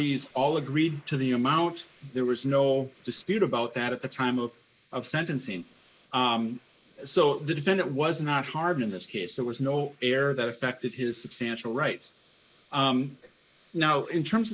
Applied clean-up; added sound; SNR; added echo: neural mask model Resemble Enhance denoiser.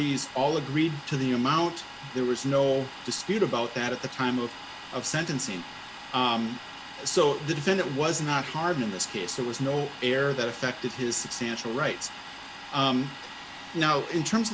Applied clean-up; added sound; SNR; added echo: none; Domestic sounds, home sounds; 13 dB; none.